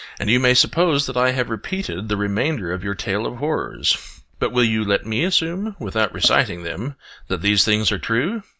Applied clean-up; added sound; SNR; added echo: none; none; none; none.